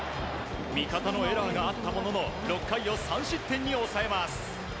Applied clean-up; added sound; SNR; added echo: none; none; none; none.